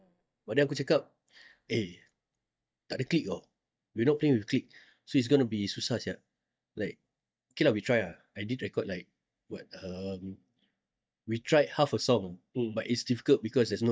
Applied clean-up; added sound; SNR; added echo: neural mask model DeepFilterNet 3.